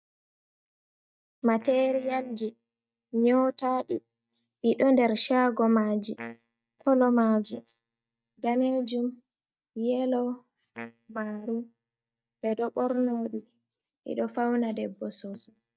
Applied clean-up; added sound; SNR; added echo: neural mask model DeepFilterNet 3.